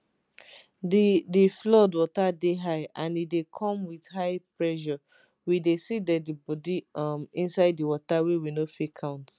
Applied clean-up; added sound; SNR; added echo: none; none; none; none.